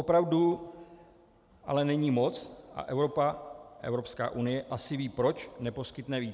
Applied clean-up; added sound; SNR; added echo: none; none; none; none.